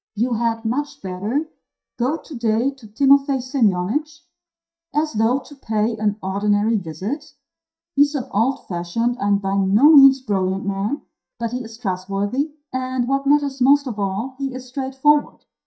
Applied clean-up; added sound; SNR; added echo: neural mask model DeepFilterNet 3.